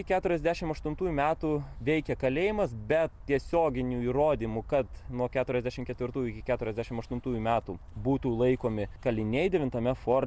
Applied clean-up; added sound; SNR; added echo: none; none; none; none.